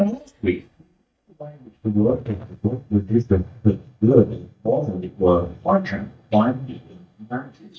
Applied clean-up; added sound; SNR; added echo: neural mask model DeepFilterNet 3.